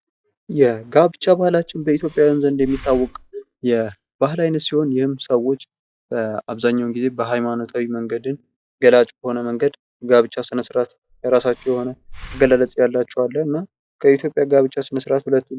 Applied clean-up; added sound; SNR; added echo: classical method log-MMSE.